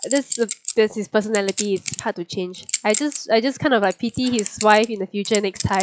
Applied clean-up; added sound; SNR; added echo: classical method log-MMSE.